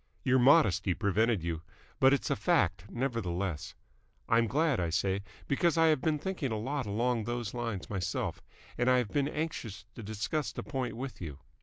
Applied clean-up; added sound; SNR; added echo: none; none; none; none.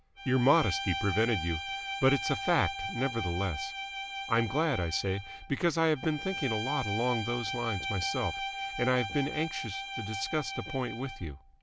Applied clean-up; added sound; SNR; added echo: none; Bowed string instrument; 6 dB; none.